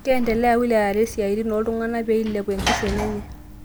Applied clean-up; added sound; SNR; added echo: none; Sliding door / Slam; 9 dB; none.